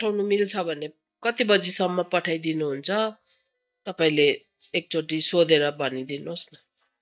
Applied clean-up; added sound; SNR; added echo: neural mask model DeepFilterNet 3.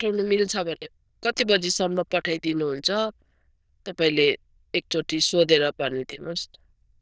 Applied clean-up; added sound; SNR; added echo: neural diffusion model UNIVERSE++.